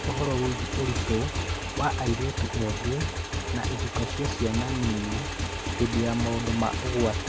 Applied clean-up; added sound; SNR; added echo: none; Motorcycle / Engine; 0 dB; none.